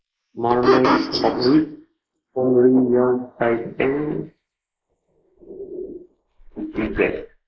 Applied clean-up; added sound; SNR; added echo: neural mask model Resemble Enhance denoiser.